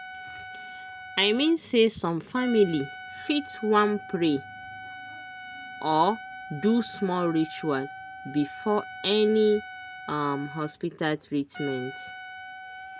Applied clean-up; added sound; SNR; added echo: none; Trumpet; 14 dB; none.